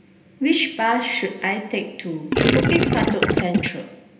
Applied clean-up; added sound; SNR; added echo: none; Gurgling; -5 dB; reverberation time 0.8 s.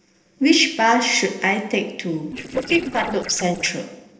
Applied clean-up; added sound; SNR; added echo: neural separator model SepFormer DNS4.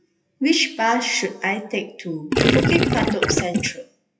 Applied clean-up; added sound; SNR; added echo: classical method WPE with log-MMSE.